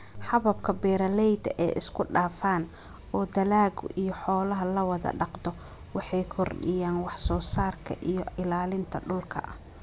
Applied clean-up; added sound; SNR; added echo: none; none; none; none.